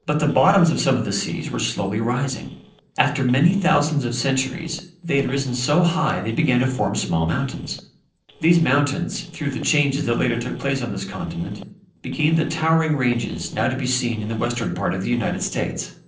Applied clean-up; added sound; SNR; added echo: neural separator model SepFormer DNS4.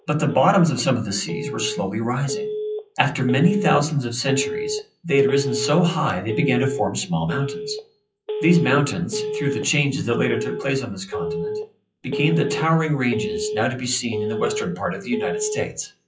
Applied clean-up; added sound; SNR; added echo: classical method WPE with log-MMSE.